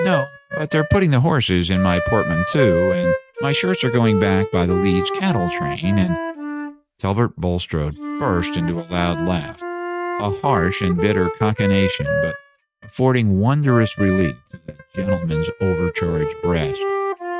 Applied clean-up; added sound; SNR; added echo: neural mask model RNNoise.